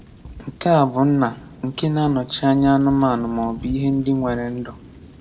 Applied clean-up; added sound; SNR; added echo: none; Thunder / Rain; 19 dB; reverberation time 0.3 s.